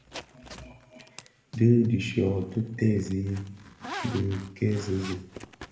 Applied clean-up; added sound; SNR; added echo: none; Zipper (clothing); 16 dB; reverberation time 1.4 s.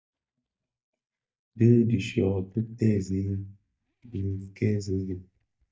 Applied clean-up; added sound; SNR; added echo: neural mask model DeepFilterNet 3.